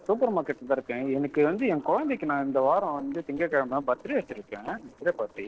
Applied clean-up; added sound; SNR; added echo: neural separator model SepFormer DNS4.